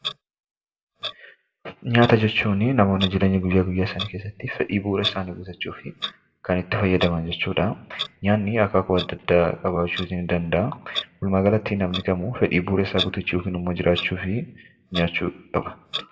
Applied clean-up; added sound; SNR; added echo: none; Clock; 14 dB; reverberation time 0.5 s.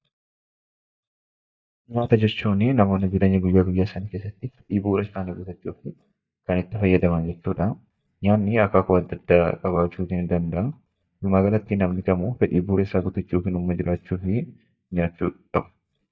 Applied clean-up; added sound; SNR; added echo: neural mask model DeepFilterNet 3.